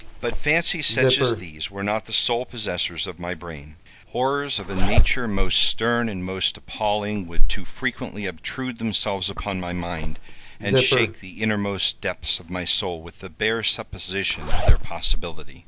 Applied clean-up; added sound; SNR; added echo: none; Zipper (clothing); -4 dB; none.